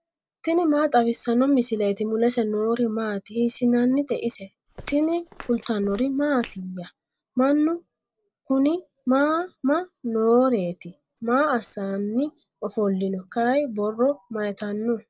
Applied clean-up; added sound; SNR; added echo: neural separator model SepFormer DNS4.